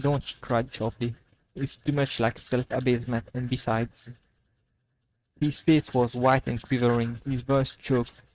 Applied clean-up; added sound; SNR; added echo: neural mask model RNNoise.